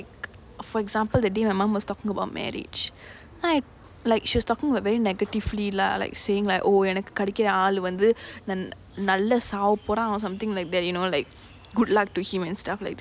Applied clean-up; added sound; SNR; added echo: none; none; none; none.